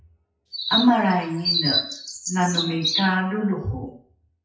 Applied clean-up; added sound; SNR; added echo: classical method WPE with log-MMSE.